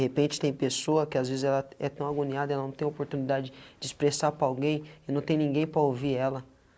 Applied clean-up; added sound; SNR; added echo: none; none; none; none.